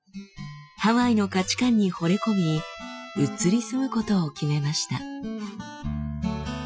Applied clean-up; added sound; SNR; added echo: classical method Wiener filter.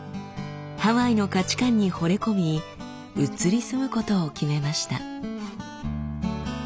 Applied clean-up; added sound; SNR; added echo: none; none; none; none.